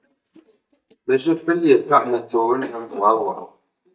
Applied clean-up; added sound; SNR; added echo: neural mask model DeepFilterNet 3.